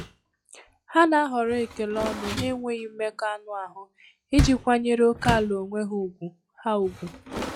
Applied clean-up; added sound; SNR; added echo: classical method log-MMSE.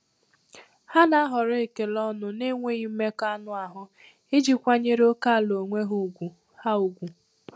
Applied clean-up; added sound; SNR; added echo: none; none; none; none.